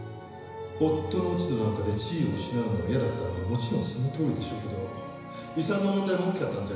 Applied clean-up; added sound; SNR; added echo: none; none; none; reverberation time 1.0 s.